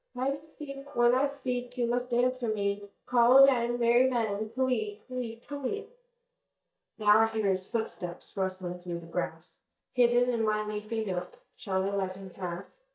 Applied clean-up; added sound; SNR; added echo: neural mask model DeepFilterNet 3.